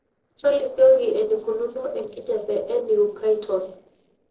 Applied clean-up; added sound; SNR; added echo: neural separator model SepFormer DNS4.